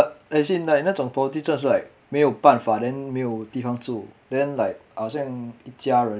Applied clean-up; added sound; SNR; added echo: none; none; none; none.